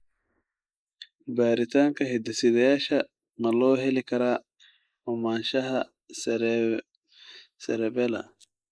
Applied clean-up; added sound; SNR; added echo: neural mask model Resemble Enhance denoiser.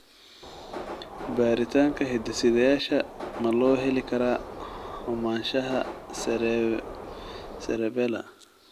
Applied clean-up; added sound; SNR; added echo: none; Subway, metro, underground; 11 dB; none.